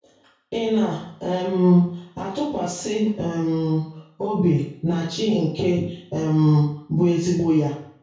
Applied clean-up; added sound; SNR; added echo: none; none; none; reverberation time 0.6 s.